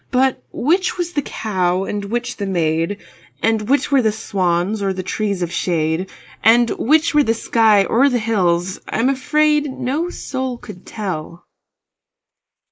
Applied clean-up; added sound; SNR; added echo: neural mask model Resemble Enhance denoiser.